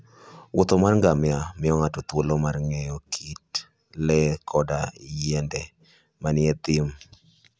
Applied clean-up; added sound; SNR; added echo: none; none; none; none.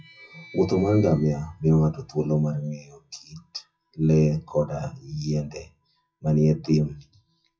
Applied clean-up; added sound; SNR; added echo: classical method WPE with log-MMSE.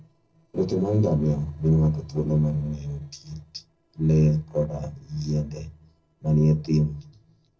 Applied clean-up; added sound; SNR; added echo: neural separator model SepFormer DNS4.